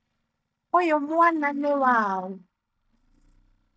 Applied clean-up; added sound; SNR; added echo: neural mask model DeepFilterNet 3.